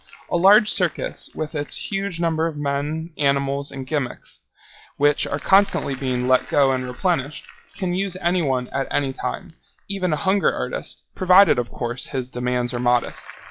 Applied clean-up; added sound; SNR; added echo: classical method log-MMSE.